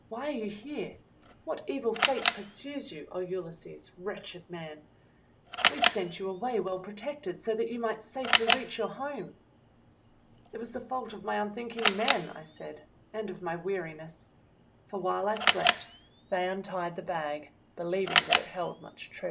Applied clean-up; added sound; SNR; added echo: none; Camera; -2 dB; reverberation time 0.3 s.